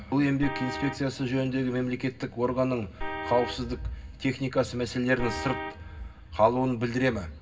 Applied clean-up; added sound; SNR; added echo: none; Vehicle horn, car horn, honking; 10 dB; reverberation time 0.4 s.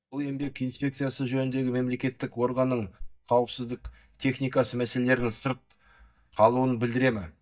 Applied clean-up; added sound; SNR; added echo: neural mask model DeepFilterNet 3.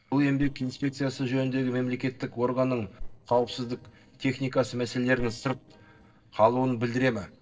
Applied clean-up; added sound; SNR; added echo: neural separator model SepFormer DNS4.